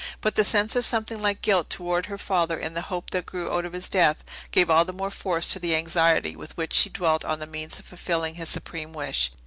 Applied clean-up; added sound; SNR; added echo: none; none; none; none.